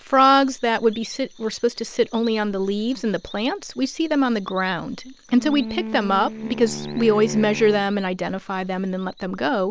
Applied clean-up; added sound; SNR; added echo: none; Wind instrument, woodwind instrument; 11 dB; none.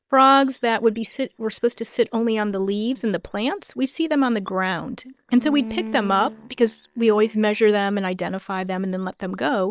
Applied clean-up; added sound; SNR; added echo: neural mask model DeepFilterNet 3.